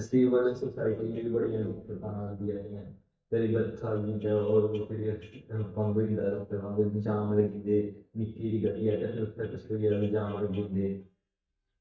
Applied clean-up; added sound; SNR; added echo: neural mask model DeepFilterNet 3.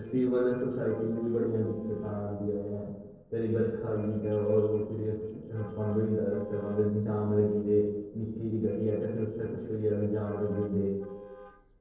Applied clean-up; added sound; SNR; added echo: neural separator model SepFormer DNS4.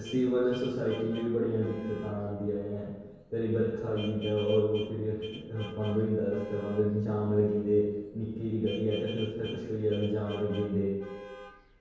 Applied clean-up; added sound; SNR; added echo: none; Vehicle horn, car horn, honking; 19 dB; reverberation time 1.2 s.